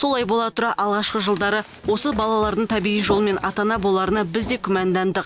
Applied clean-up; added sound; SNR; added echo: none; Run; 16 dB; none.